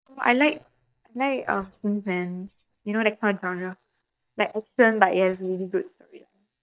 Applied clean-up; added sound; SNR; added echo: neural mask model DeepFilterNet 3.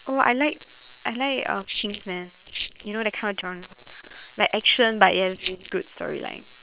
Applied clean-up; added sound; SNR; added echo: neural separator model SepFormer WHAM!.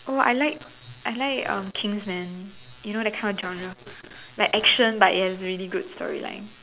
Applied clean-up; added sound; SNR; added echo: none; none; none; none.